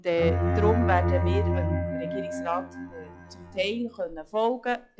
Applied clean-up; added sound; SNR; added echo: classical method log-MMSE.